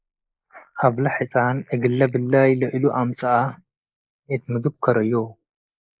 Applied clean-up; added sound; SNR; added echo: neural mask model Resemble Enhance denoiser.